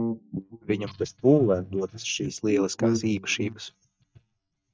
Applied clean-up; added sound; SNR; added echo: neural mask model DeepFilterNet 3.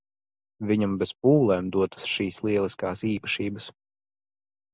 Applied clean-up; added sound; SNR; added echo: none; none; none; none.